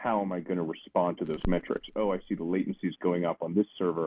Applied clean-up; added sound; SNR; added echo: none; Crackle; 12 dB; none.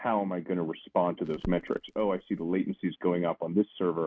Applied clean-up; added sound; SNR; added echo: neural mask model RNNoise.